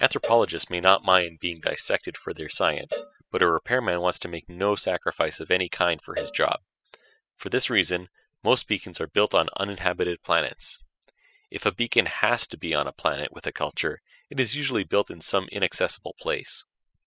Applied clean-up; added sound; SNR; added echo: classical method spectral subtraction.